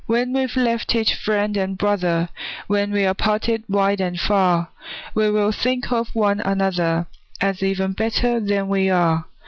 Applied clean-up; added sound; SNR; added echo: none; none; none; none.